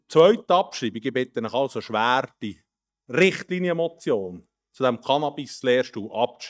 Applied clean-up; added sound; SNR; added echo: neural mask model DeepFilterNet 3.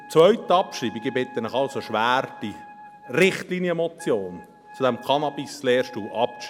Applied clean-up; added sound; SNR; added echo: none; Wind instrument, woodwind instrument; 20 dB; none.